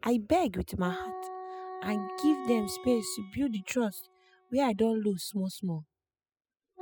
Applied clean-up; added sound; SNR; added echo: classical method spectral subtraction.